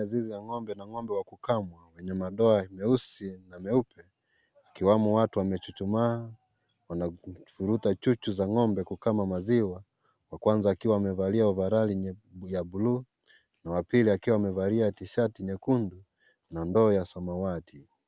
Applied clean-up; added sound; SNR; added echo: none; none; none; none.